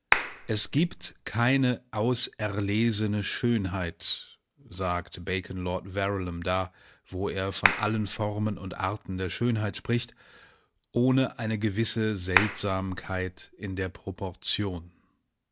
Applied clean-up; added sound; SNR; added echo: none; Clapping; 2 dB; none.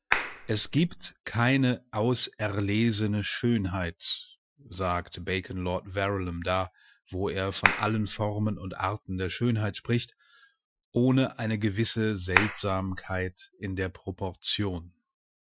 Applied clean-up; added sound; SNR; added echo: classical method Wiener filter.